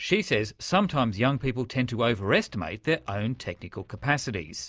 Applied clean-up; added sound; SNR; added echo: none; none; none; none.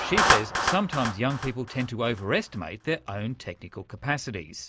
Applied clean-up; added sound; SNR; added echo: none; Clapping; 1 dB; none.